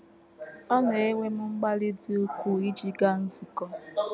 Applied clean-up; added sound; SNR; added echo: none; none; none; none.